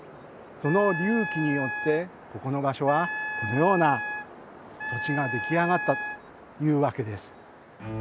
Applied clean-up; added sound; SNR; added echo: none; Wind instrument, woodwind instrument; 6 dB; none.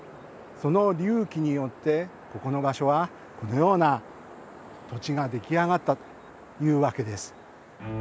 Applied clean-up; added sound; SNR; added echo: none; none; none; none.